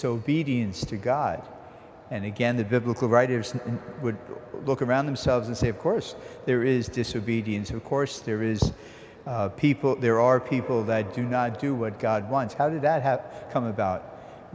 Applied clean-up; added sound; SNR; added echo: none; none; none; none.